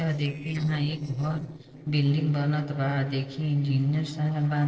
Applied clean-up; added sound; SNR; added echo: neural separator model SepFormer DNS4.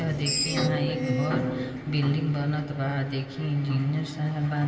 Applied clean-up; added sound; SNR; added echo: none; Screech; 7 dB; reverberation time 2.4 s.